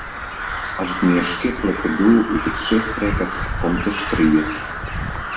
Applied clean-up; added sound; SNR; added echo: none; Crow; 5 dB; reverberation time 0.6 s.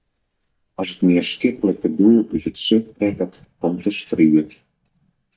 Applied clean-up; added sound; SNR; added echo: neural mask model DeepFilterNet 3.